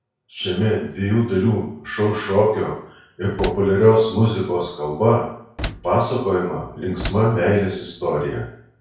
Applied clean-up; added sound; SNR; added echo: none; Slam; 13 dB; reverberation time 0.6 s.